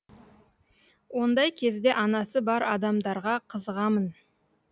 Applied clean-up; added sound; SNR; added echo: none; none; none; none.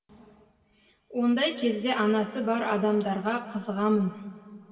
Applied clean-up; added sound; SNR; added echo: none; none; none; reverberation time 2.5 s.